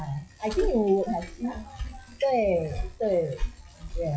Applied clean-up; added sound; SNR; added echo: classical method WPE with log-MMSE.